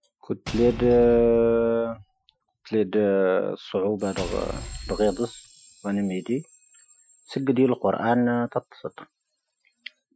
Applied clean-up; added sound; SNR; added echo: classical method Wiener filter.